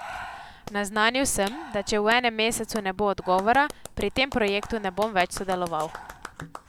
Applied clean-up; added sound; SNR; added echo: none; Clapping + Breathing; 16 dB; none.